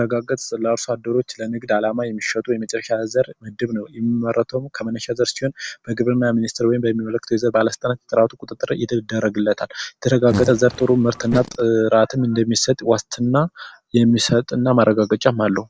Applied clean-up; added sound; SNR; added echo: neural separator model SepFormer DNS4.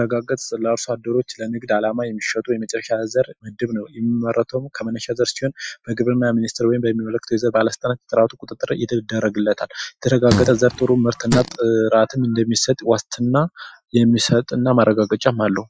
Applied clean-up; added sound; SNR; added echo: classical method Wiener filter.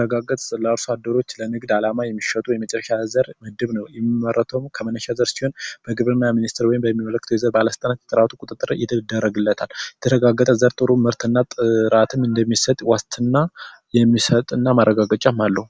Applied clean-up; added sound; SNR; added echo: none; none; none; none.